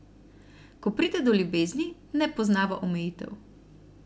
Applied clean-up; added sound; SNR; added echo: none; none; none; none.